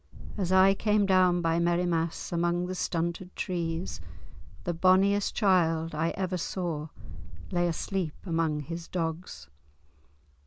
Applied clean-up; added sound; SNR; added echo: none; Boom; 9 dB; none.